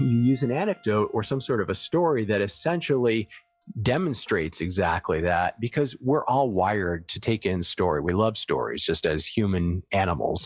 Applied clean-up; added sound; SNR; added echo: classical method log-MMSE.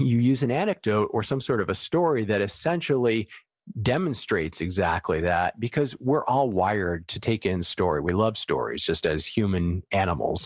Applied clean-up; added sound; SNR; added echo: none; none; none; none.